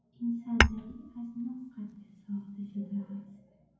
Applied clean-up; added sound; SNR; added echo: none; Tap / Hammer / Glass; -4 dB; reverberation time 0.9 s.